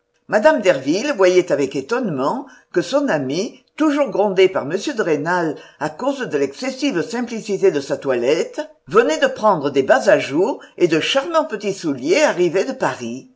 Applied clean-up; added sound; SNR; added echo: none; none; none; none.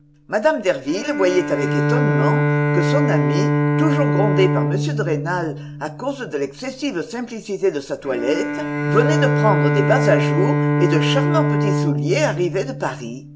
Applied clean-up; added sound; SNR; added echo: none; Bowed string instrument; -2 dB; none.